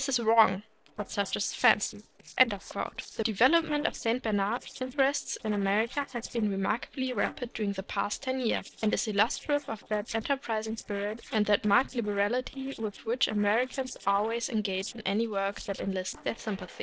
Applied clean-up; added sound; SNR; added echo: neural separator model SepFormer DNS4.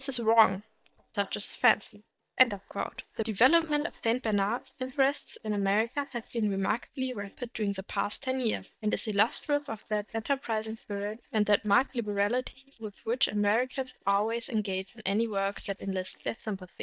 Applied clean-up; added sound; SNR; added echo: neural mask model DeepFilterNet 3.